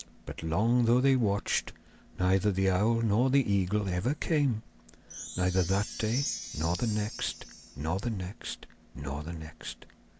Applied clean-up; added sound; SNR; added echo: none; Chime; 12 dB; none.